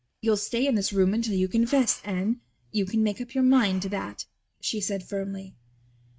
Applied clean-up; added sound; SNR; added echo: neural mask model RNNoise.